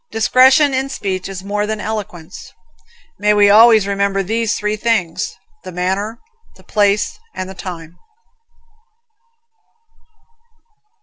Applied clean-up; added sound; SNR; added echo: none; none; none; none.